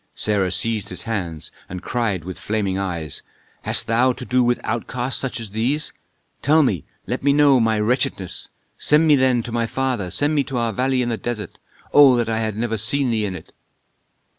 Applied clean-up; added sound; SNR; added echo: none; none; none; none.